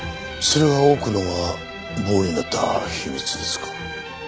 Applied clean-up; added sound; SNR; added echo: none; none; none; none.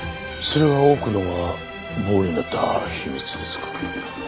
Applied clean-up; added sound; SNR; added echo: none; Toilet flush; 19 dB; none.